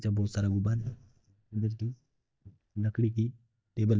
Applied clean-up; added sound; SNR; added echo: neural mask model DeepFilterNet 3.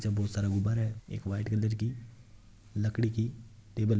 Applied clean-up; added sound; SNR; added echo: none; none; none; none.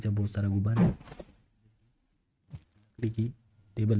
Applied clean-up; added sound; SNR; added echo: neural mask model RNNoise.